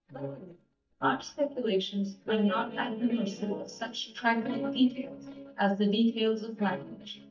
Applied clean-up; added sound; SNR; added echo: neural mask model DeepFilterNet 3.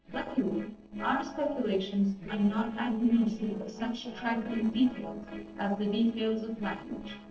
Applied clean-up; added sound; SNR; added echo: neural separator model SepFormer DNS4.